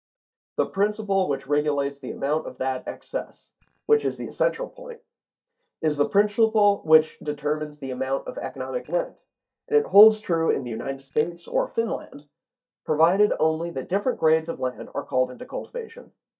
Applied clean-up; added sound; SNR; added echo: neural mask model DeepFilterNet 3.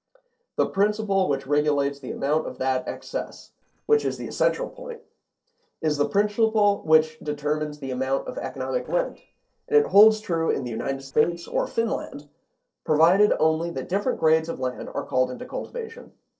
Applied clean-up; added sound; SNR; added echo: neural separator model SepFormer DNS4.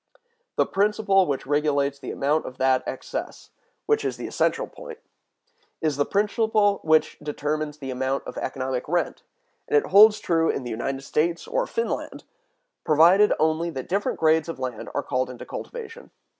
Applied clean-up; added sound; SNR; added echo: none; none; none; none.